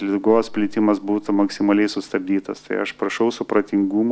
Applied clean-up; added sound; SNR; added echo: none; none; none; none.